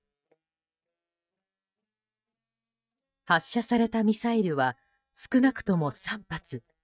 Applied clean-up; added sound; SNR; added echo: neural mask model DeepFilterNet 3.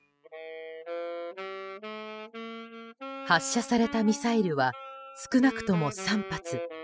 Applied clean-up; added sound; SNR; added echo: classical method spectral subtraction.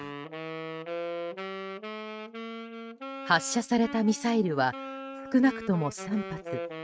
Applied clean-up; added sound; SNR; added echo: neural mask model RNNoise.